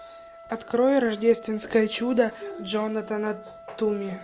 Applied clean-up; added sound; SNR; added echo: none; Trumpet; 20 dB; none.